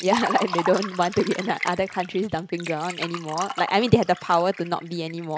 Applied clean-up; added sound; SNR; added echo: none; Liquid; 9 dB; none.